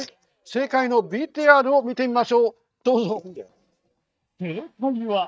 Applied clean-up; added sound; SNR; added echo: neural mask model DeepFilterNet 3.